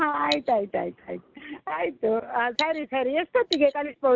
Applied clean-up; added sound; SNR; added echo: none; Cutlery, silverware; 11 dB; none.